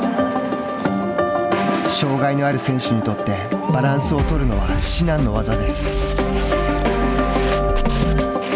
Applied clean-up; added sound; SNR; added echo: none; none; none; none.